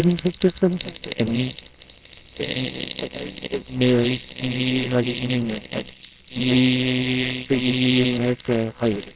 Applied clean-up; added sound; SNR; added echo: neural separator model SepFormer WHAMR!.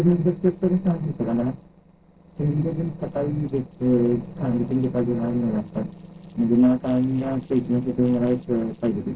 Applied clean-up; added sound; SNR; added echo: neural separator model SepFormer DNS4.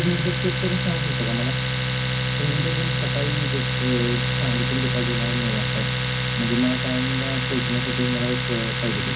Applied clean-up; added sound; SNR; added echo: none; Domestic sounds, home sounds; -4 dB; reverberation time 0.3 s.